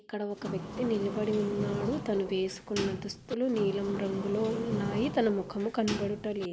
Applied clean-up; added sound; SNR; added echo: none; Sliding door; 6 dB; none.